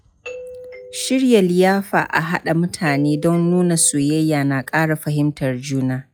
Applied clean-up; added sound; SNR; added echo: classical method log-MMSE.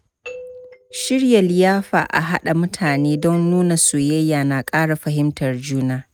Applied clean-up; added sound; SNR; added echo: neural mask model RNNoise.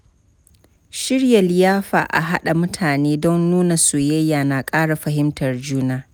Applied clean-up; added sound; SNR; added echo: none; none; none; none.